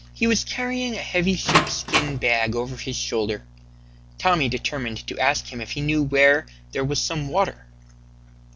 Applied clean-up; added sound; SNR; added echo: none; Door; 3 dB; none.